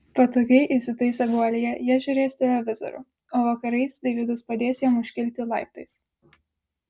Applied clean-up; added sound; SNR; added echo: none; none; none; none.